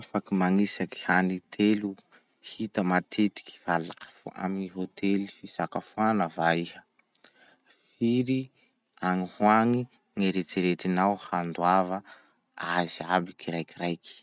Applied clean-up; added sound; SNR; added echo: none; none; none; none.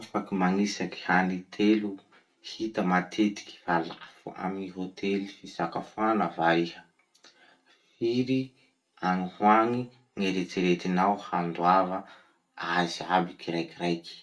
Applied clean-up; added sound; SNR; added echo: none; none; none; reverberation time 0.2 s.